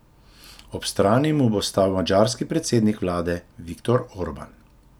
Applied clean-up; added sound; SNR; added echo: none; none; none; none.